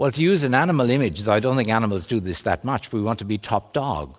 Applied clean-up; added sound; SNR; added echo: none; none; none; none.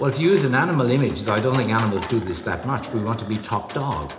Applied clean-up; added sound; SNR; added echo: none; Livestock, farm animals, working animals; 15 dB; reverberation time 0.8 s.